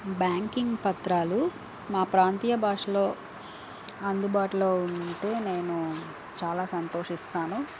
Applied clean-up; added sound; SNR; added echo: none; none; none; none.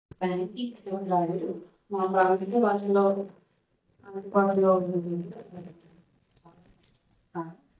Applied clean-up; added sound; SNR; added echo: neural mask model DeepFilterNet 3.